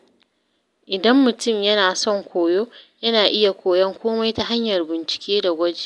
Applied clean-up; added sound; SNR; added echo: none; none; none; none.